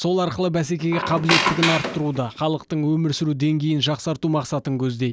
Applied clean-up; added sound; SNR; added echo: none; Squeak; 2 dB; none.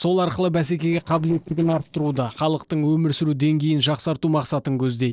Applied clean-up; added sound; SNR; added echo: neural separator model SepFormer DNS4.